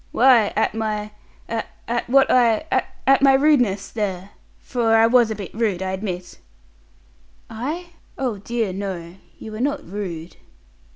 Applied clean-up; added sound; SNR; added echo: none; none; none; none.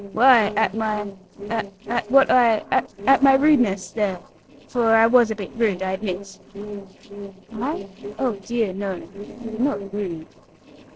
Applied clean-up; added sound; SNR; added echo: neural separator model SepFormer DNS4.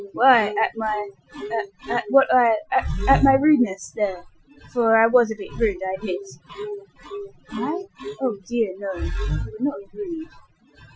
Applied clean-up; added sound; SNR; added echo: classical method Wiener filter.